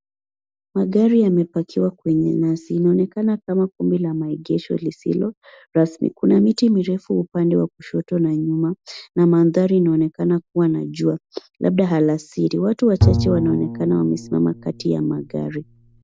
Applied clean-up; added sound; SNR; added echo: none; Bowed string instrument; 4 dB; none.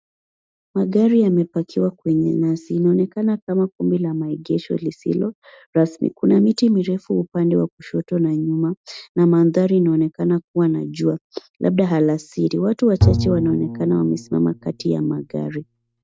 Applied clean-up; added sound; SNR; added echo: neural mask model RNNoise.